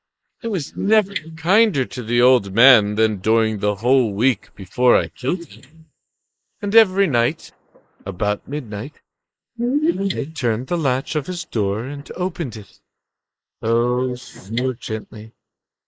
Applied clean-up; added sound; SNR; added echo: neural mask model Resemble Enhance denoiser.